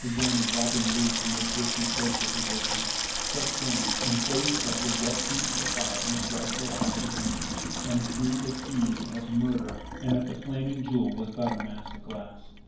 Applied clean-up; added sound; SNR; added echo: none; Sink (filling or washing) / Water tap, faucet; 0 dB; reverberation time 0.9 s.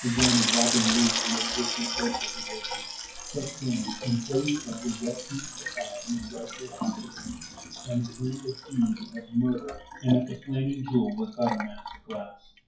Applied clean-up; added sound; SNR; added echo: classical method WPE with log-MMSE.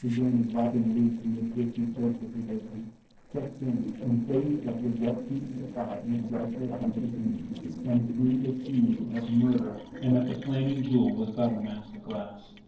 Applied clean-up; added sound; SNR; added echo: neural separator model SepFormer DNS4.